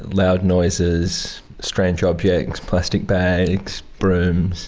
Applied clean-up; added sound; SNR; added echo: none; none; none; none.